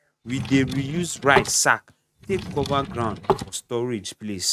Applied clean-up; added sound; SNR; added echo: neural mask model RNNoise.